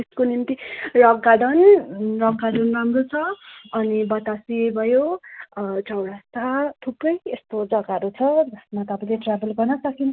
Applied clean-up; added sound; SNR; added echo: none; none; none; none.